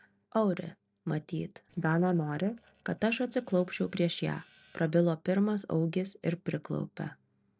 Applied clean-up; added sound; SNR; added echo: neural separator model SepFormer DNS4.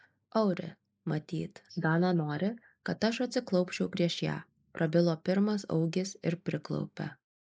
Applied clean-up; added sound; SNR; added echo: neural mask model Resemble Enhance denoiser.